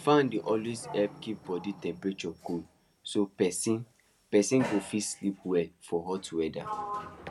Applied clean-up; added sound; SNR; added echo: none; Sliding door; 14 dB; none.